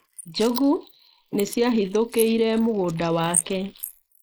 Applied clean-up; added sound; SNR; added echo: neural mask model Resemble Enhance denoiser.